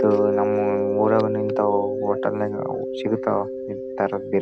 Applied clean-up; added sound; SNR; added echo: none; Mallet percussion; 1 dB; none.